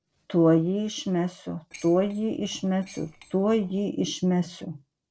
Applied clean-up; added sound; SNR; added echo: neural separator model SepFormer DNS4.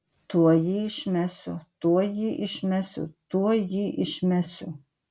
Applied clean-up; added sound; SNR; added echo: none; none; none; none.